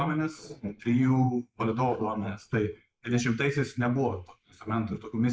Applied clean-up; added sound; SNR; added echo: neural mask model Resemble Enhance denoiser.